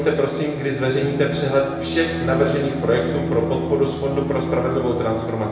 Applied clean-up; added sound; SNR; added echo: none; Bowed string instrument; 5 dB; reverberation time 1.2 s.